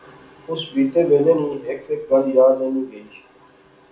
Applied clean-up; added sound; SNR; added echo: none; none; none; reverberation time 0.4 s.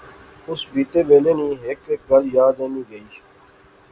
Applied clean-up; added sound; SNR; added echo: none; none; none; none.